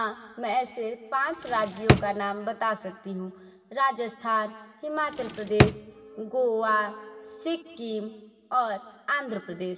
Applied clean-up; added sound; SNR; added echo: none; Drawer open or close; -3 dB; reverberation time 2.4 s.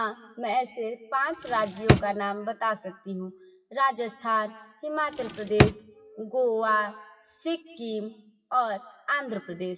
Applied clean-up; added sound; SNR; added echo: classical method WPE with log-MMSE.